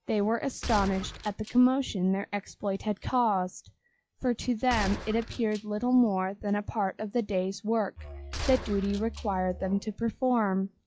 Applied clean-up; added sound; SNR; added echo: classical method log-MMSE.